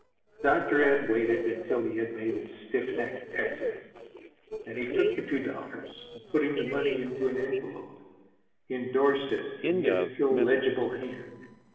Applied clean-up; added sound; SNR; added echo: neural separator model SepFormer DNS4.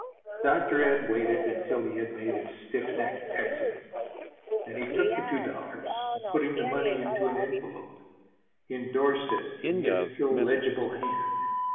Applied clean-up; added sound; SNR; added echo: none; Telephone; 3 dB; reverberation time 1.3 s.